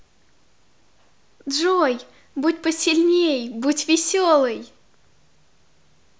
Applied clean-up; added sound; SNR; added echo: none; none; none; none.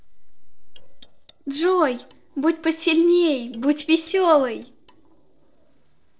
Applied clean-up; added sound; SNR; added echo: neural separator model SepFormer DNS4.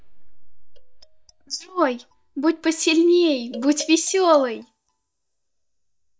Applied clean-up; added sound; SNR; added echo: neural mask model DeepFilterNet 3.